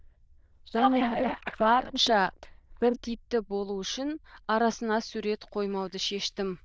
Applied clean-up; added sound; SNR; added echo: neural diffusion model UNIVERSE++.